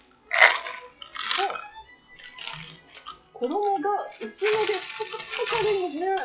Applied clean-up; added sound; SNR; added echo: classical method WPE with log-MMSE.